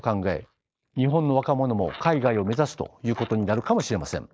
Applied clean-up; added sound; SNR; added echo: neural mask model Resemble Enhance denoiser.